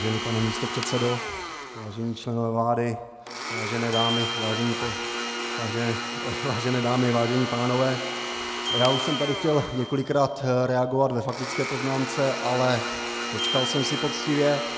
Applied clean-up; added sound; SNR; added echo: none; Domestic sounds, home sounds + Glockenspiel; 5 dB; none.